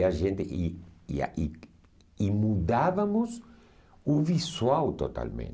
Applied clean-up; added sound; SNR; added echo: none; none; none; none.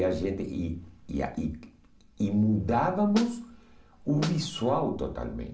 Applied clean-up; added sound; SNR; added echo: none; Snare drum; 9 dB; reverberation time 0.4 s.